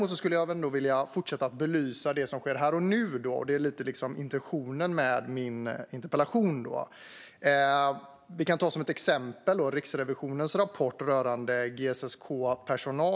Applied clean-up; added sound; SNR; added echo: none; none; none; none.